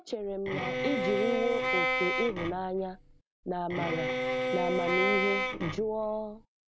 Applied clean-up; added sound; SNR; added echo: none; Bowed string instrument; -1 dB; none.